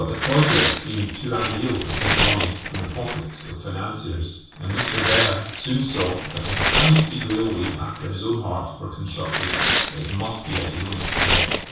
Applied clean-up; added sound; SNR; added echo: none; Tearing; 1 dB; reverberation time 0.7 s.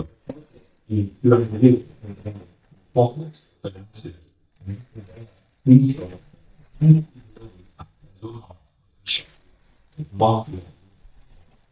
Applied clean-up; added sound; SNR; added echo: neural mask model DeepFilterNet 3.